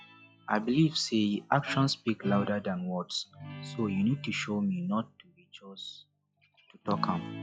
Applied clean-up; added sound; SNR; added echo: classical method log-MMSE.